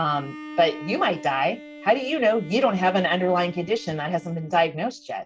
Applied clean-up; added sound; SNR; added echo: none; Bowed string instrument; 17 dB; none.